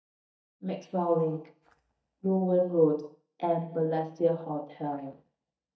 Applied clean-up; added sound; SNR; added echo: neural mask model DeepFilterNet 3.